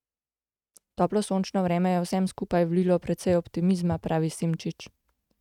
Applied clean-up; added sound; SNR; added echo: neural mask model RNNoise.